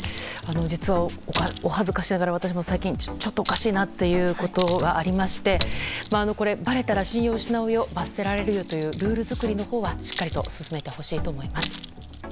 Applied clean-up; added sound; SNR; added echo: none; Chink, clink; 1 dB; none.